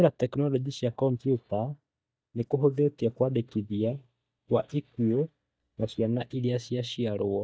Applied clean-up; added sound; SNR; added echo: neural mask model DeepFilterNet 3.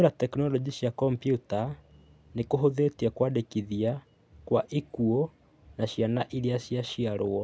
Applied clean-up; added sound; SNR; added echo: none; none; none; none.